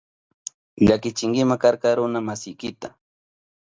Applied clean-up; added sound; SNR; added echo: none; none; none; none.